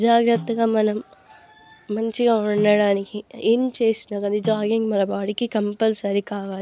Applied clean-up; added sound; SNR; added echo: none; Snare drum; 19 dB; none.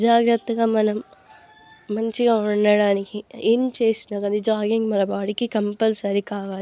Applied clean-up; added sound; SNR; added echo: none; none; none; none.